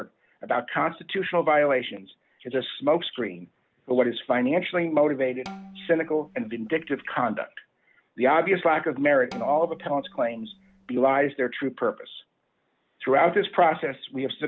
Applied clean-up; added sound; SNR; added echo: none; Bowed string instrument; 20 dB; none.